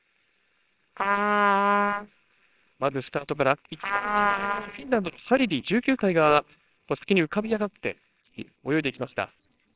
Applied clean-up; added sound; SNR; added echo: neural separator model SepFormer WHAMR!.